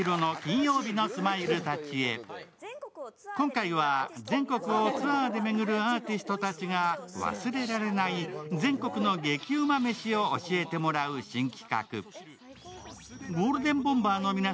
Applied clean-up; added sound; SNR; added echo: none; none; none; none.